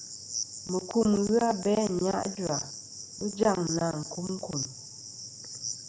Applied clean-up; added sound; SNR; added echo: none; Cricket; 10 dB; none.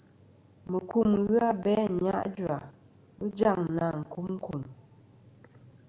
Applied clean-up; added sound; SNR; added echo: neural mask model Resemble Enhance denoiser.